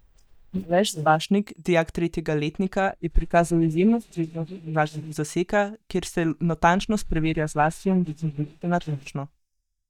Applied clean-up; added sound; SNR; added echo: neural mask model DeepFilterNet 3.